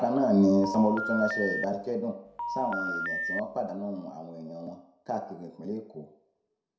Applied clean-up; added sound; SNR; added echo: none; Telephone; 4 dB; reverberation time 0.5 s.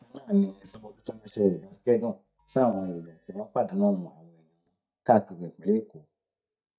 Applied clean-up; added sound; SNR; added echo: neural mask model DeepFilterNet 3.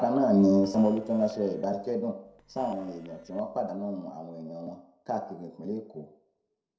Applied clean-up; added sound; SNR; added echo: neural separator model SepFormer DNS4.